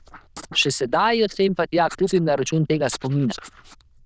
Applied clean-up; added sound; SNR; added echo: neural diffusion model UNIVERSE++.